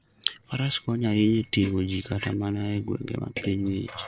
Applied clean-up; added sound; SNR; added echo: neural separator model SepFormer DNS4.